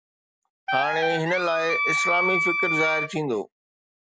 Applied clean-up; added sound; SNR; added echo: none; Wind instrument, woodwind instrument; -2 dB; none.